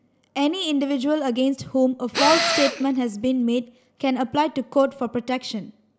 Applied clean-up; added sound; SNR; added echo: none; Tools; 2 dB; none.